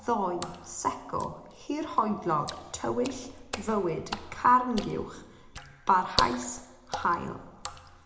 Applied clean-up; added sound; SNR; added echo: none; Water / Splash, splatter; 11 dB; reverberation time 0.6 s.